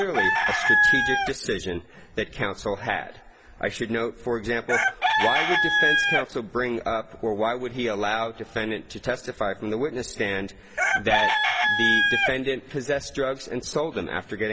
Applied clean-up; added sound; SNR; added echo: none; Chicken, rooster; -2 dB; none.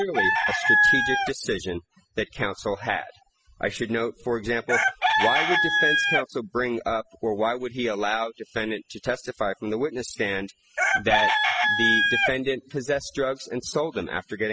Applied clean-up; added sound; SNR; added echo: classical method spectral subtraction.